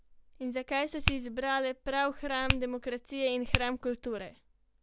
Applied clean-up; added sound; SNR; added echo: none; Finger snapping; -1 dB; none.